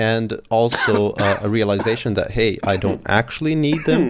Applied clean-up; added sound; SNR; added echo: none; Cough; 8 dB; none.